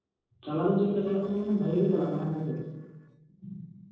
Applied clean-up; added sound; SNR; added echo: neural separator model SepFormer DNS4.